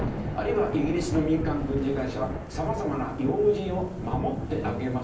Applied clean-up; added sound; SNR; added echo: none; Thunder / Rain; 5 dB; reverberation time 0.6 s.